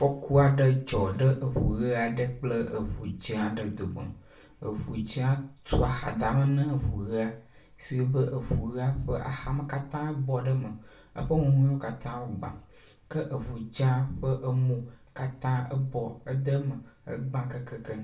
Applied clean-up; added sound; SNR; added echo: none; none; none; reverberation time 0.3 s.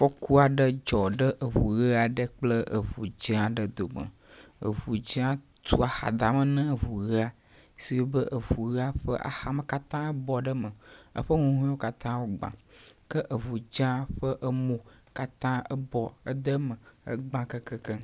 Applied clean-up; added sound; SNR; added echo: none; none; none; none.